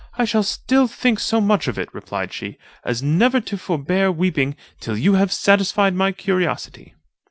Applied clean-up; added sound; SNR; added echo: none; none; none; none.